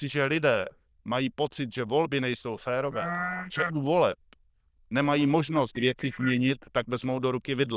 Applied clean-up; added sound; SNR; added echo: neural diffusion model UNIVERSE++.